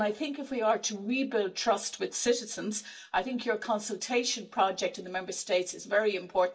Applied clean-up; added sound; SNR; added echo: none; none; none; reverberation time 0.2 s.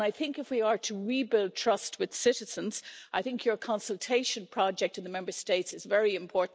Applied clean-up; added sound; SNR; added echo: none; none; none; none.